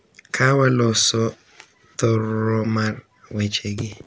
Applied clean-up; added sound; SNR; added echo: none; none; none; none.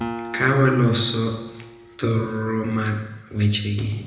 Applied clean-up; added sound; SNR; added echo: none; Acoustic guitar; 15 dB; reverberation time 0.9 s.